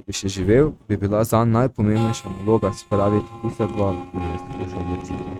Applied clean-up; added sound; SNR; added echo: neural mask model RNNoise.